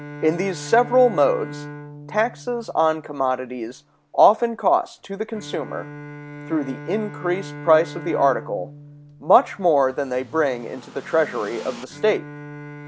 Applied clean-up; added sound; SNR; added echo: none; Bowed string instrument + Accelerating, revving, vroom / Car; 15 dB; none.